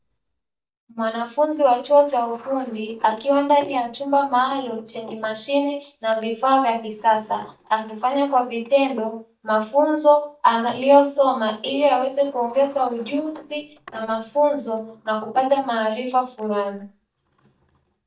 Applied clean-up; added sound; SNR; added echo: neural mask model DeepFilterNet 3.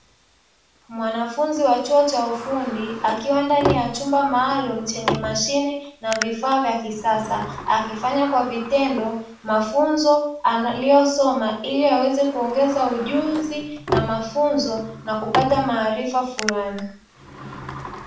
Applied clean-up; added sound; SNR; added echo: none; Sliding door; 11 dB; reverberation time 0.5 s.